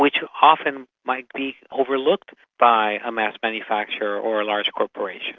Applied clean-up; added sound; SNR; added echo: none; none; none; none.